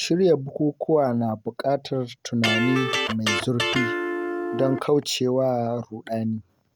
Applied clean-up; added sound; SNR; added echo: none; Electric guitar; 2 dB; none.